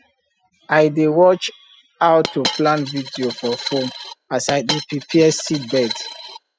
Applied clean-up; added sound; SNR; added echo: classical method spectral subtraction.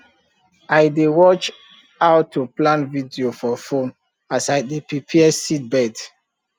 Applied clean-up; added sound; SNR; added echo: none; none; none; none.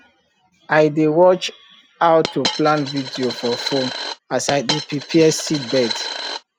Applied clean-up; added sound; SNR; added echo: none; Coin (dropping); 8 dB; none.